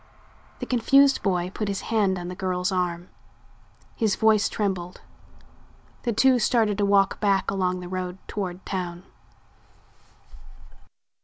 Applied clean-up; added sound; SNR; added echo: none; none; none; none.